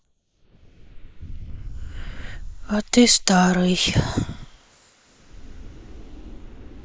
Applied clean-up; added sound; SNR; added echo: neural mask model Resemble Enhance denoiser.